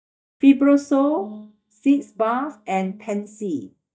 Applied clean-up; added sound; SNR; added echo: neural mask model DeepFilterNet 3.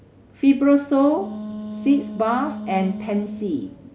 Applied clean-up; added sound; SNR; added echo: none; Wind instrument, woodwind instrument; 12 dB; none.